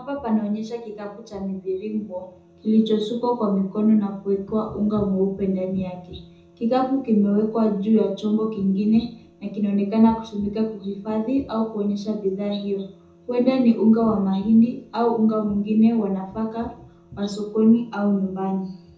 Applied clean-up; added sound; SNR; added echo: none; none; none; reverberation time 0.5 s.